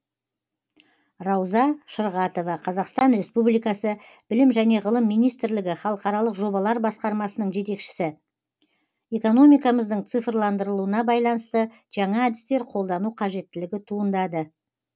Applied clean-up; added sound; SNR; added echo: none; none; none; none.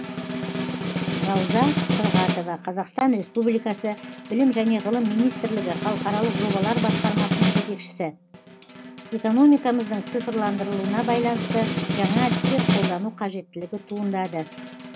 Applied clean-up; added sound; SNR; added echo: none; Snare drum; 2 dB; none.